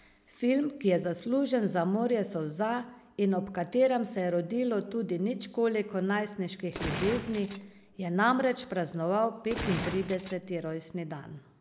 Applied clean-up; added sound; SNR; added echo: none; Gunshot, gunfire; 8 dB; none.